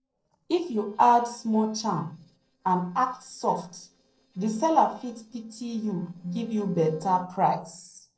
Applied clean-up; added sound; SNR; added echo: neural separator model SepFormer DNS4.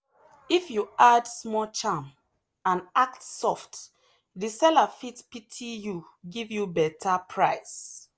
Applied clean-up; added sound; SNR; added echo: none; none; none; none.